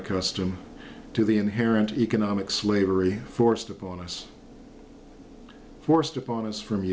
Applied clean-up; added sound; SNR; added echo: none; none; none; none.